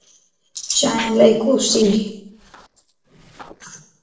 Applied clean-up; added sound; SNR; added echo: neural separator model SepFormer DNS4.